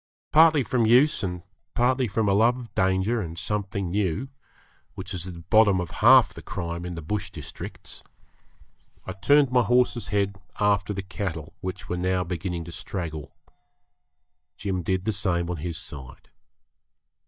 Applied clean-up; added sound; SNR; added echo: neural mask model DeepFilterNet 3.